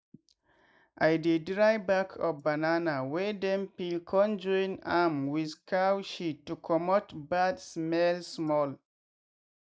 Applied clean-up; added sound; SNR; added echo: neural mask model Resemble Enhance denoiser.